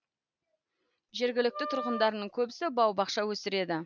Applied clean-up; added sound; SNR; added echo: none; Wind instrument, woodwind instrument; 9 dB; none.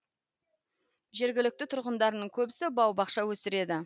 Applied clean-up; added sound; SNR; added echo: none; none; none; none.